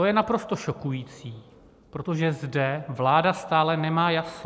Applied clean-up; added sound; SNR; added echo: none; none; none; none.